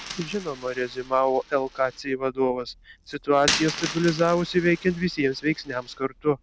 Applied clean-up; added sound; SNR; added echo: none; Coin (dropping); 11 dB; none.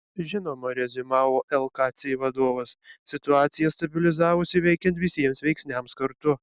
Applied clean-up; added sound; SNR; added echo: none; none; none; none.